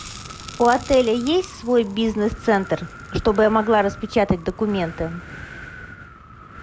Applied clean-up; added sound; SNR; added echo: none; Crackle + Wind; 16 dB; none.